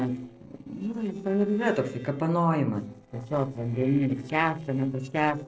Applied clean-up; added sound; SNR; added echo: neural separator model SepFormer DNS4.